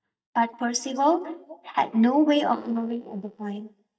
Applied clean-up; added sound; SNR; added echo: neural mask model DeepFilterNet 3.